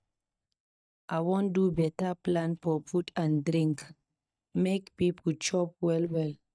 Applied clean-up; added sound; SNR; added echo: neural mask model DeepFilterNet 3.